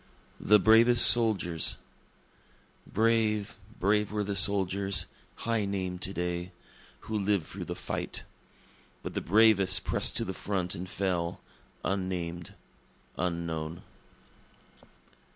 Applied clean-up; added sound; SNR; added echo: none; none; none; none.